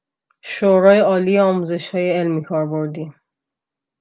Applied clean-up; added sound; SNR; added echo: none; none; none; none.